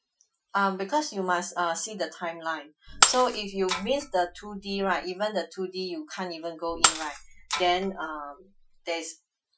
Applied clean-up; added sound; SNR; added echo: classical method Wiener filter.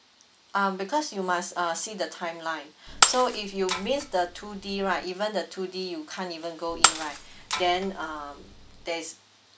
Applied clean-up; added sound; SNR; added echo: none; Shatter; -1 dB; none.